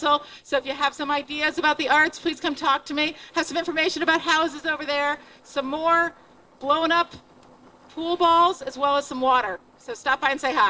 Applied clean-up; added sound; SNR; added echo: neural separator model SepFormer DNS4.